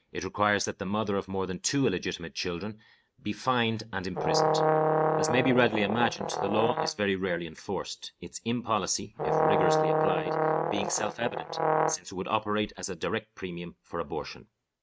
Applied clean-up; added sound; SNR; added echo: neural mask model RNNoise.